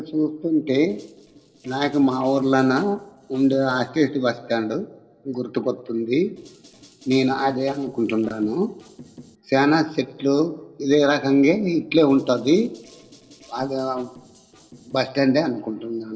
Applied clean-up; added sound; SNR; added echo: neural separator model SepFormer DNS4.